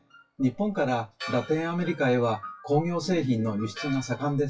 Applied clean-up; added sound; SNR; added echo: classical method WPE with log-MMSE.